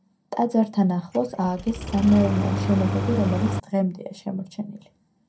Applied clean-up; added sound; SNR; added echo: none; Engine starting; 3 dB; reverberation time 0.2 s.